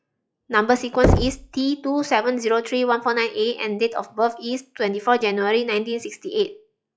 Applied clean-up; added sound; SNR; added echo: classical method log-MMSE.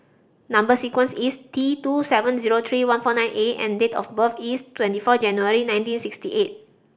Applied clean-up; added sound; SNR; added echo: none; none; none; none.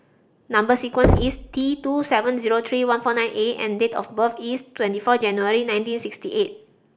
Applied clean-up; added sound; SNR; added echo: none; Knock; 3 dB; none.